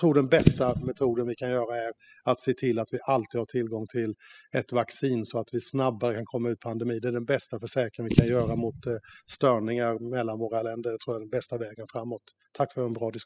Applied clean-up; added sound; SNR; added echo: classical method spectral subtraction.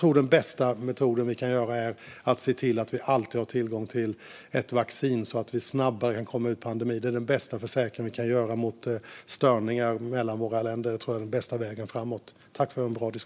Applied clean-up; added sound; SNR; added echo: none; none; none; none.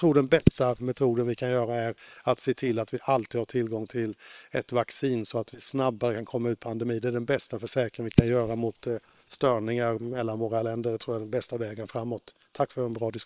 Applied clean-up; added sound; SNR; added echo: neural separator model SepFormer WHAM!.